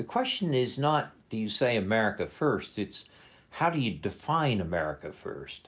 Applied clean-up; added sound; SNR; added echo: none; none; none; none.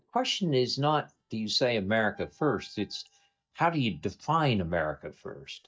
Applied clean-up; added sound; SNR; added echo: neural mask model DeepFilterNet 3.